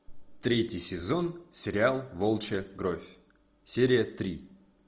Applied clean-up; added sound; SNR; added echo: none; none; none; none.